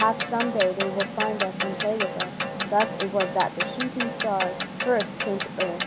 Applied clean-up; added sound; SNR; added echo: none; Clock; 1 dB; none.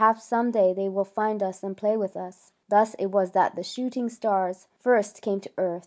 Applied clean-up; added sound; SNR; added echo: none; none; none; none.